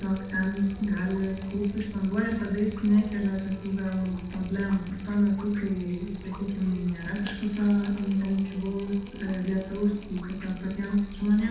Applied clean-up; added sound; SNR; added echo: none; Drip; 15 dB; reverberation time 0.8 s.